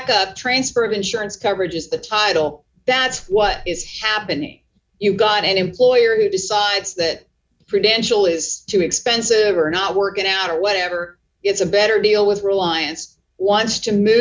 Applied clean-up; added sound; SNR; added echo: none; Bird; 17 dB; none.